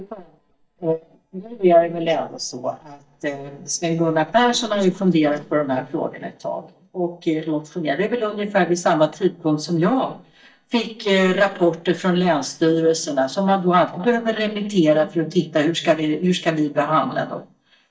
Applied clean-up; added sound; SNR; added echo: neural mask model DeepFilterNet 3.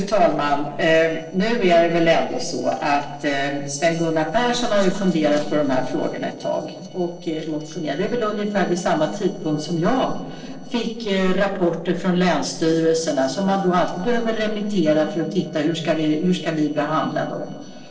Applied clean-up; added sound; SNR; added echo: neural separator model SepFormer DNS4.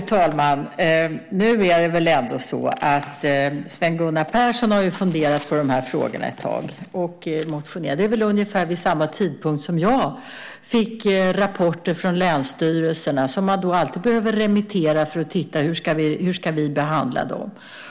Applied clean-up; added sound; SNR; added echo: none; none; none; none.